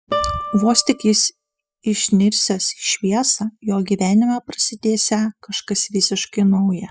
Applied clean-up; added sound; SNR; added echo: classical method spectral subtraction.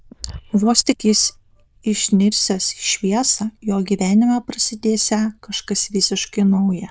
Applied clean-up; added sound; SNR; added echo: neural diffusion model UNIVERSE++.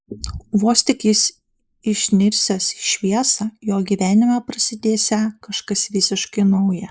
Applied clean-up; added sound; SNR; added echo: neural mask model Resemble Enhance denoiser.